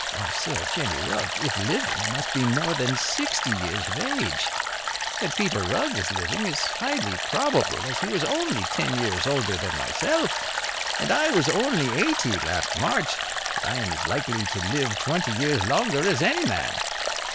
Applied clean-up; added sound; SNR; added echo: none; Stream; 1 dB; none.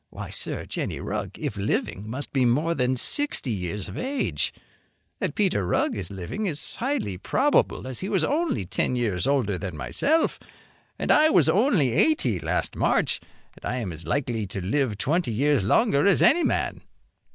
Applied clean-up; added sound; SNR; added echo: none; none; none; none.